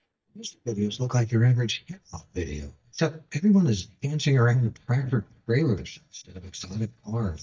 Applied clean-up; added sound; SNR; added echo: neural mask model DeepFilterNet 3.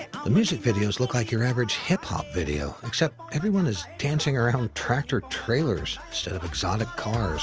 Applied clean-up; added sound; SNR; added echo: none; none; none; none.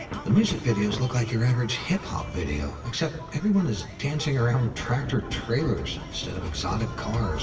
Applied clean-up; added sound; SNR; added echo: none; Thunder / Rain; 12 dB; reverberation time 1.4 s.